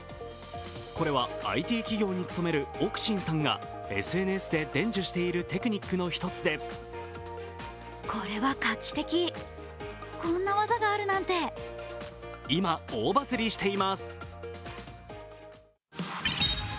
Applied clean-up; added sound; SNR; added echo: none; none; none; none.